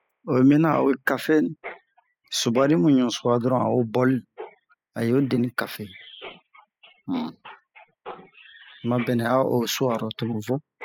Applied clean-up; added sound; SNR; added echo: classical method spectral subtraction.